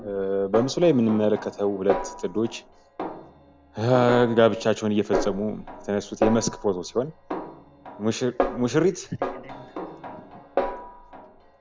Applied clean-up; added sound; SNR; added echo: none; Snare drum; 8 dB; none.